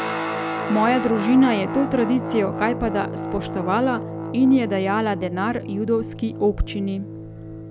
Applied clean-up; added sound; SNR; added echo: none; Guitar; 7 dB; none.